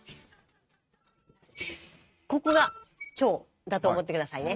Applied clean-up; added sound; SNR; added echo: neural mask model RNNoise.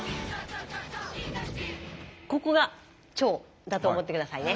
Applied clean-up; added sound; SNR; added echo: none; none; none; none.